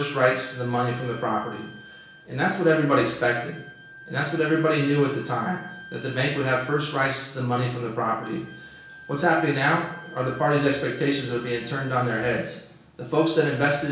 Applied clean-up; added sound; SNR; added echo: none; Wind instrument, woodwind instrument; 20 dB; reverberation time 0.6 s.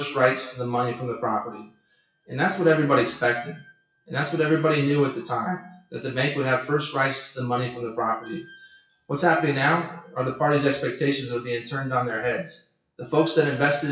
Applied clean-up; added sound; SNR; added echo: classical method WPE with log-MMSE.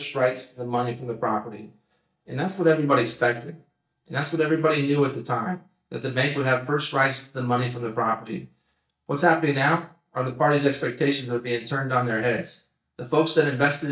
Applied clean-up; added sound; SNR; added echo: neural mask model DeepFilterNet 3.